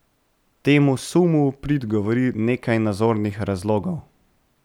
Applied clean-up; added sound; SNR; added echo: none; none; none; none.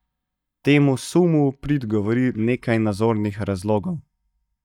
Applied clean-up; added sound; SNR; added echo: neural mask model DeepFilterNet 3.